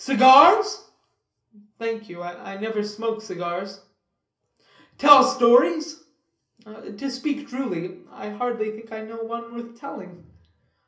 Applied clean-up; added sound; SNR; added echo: none; none; none; reverberation time 0.3 s.